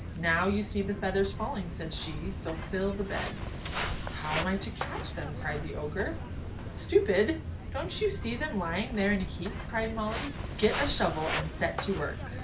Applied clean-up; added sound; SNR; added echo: none; Walk, footsteps; 4 dB; reverberation time 0.5 s.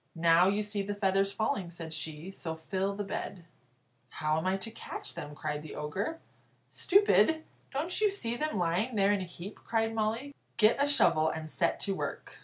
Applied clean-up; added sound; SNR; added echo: none; none; none; none.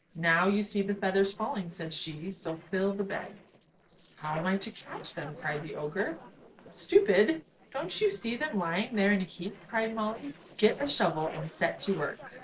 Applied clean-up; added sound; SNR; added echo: neural separator model SepFormer DNS4.